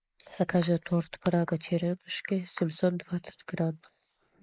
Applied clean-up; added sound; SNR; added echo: neural mask model Resemble Enhance denoiser.